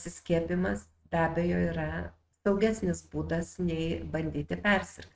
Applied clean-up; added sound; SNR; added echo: neural mask model RNNoise.